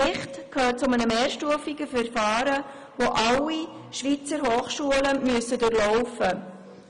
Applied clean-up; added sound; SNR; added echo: none; none; none; none.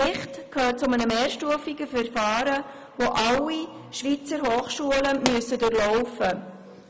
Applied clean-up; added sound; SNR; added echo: none; Explosion; 9 dB; none.